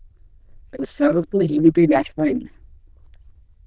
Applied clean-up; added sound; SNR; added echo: neural diffusion model UNIVERSE++.